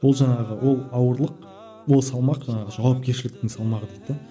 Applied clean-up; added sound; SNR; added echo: none; none; none; none.